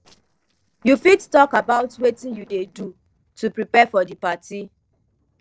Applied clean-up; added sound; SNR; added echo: neural separator model SepFormer DNS4.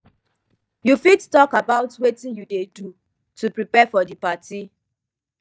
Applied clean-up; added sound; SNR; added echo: neural mask model DeepFilterNet 3.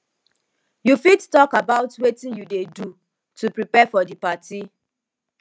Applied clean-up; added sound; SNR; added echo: none; none; none; none.